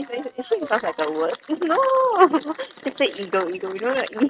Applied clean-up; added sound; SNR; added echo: neural mask model RNNoise.